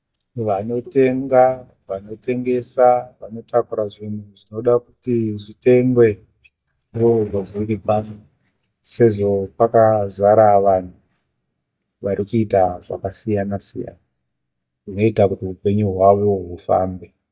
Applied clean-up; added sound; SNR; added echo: neural mask model DeepFilterNet 3.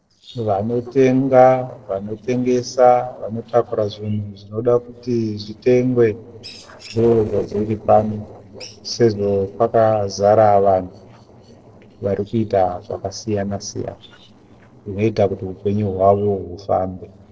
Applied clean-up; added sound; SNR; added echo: neural separator model SepFormer DNS4.